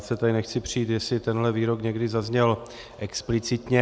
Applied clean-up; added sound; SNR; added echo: none; none; none; none.